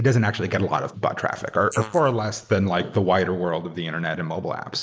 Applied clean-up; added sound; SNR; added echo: neural mask model Resemble Enhance denoiser.